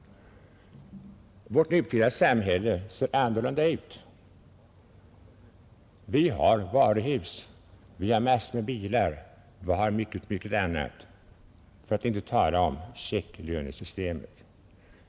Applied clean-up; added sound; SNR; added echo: none; none; none; none.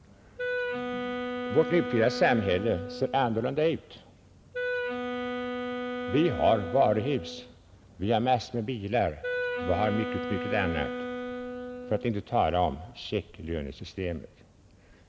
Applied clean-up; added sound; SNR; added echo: none; Wind instrument, woodwind instrument; 5 dB; none.